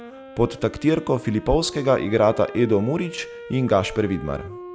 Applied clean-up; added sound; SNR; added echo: none; Wind instrument, woodwind instrument; 16 dB; none.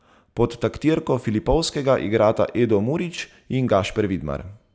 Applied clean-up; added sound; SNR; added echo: none; none; none; none.